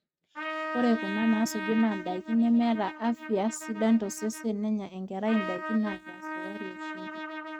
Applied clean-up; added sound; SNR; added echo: neural mask model RNNoise.